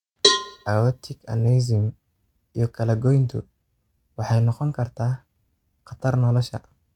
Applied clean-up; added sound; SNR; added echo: neural mask model RNNoise.